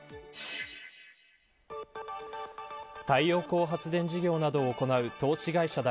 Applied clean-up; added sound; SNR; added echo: none; none; none; none.